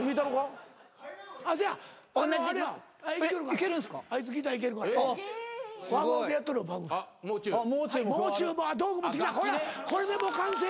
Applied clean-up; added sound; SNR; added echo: none; none; none; none.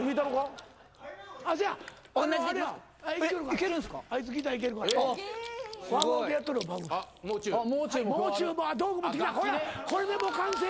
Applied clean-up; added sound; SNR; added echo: none; Chewing, mastication; 17 dB; none.